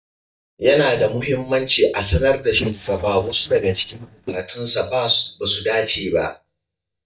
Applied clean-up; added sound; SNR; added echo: neural mask model DeepFilterNet 3.